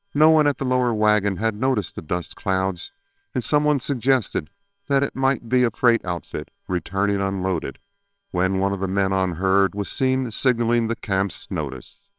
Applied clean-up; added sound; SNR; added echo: neural separator model SepFormer WHAMR!.